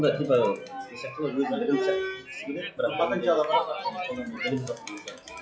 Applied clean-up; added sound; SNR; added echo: classical method log-MMSE.